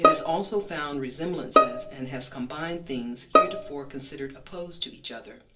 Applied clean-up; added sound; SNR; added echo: none; Bowed string instrument; -5 dB; reverberation time 0.3 s.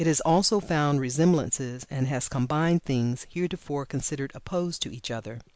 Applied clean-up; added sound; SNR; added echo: none; none; none; none.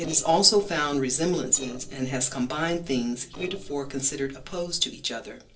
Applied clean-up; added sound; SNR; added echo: neural separator model SepFormer DNS4.